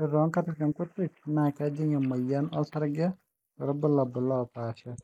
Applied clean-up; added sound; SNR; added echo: neural mask model Resemble Enhance denoiser.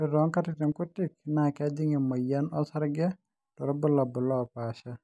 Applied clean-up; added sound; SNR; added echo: none; none; none; none.